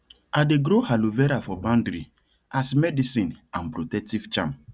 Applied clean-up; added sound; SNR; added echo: none; none; none; none.